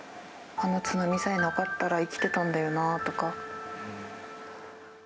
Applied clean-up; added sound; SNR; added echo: none; none; none; none.